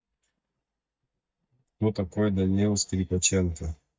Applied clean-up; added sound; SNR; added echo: neural mask model DeepFilterNet 3.